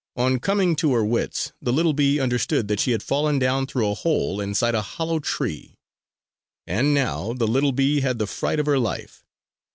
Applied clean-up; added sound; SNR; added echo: none; none; none; none.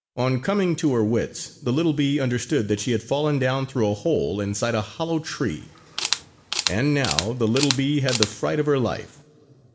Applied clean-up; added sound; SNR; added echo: none; Camera; 6 dB; reverberation time 2.5 s.